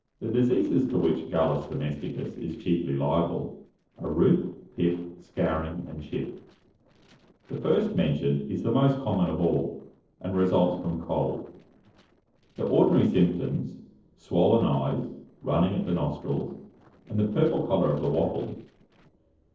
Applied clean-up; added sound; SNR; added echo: neural separator model SepFormer DNS4.